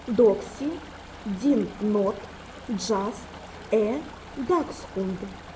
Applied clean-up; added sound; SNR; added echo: none; Chatter / Stream; 16 dB; none.